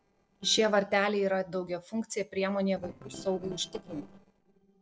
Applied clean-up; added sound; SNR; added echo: neural separator model SepFormer DNS4.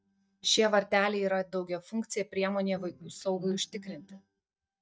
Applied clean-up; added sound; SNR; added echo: neural mask model DeepFilterNet 3.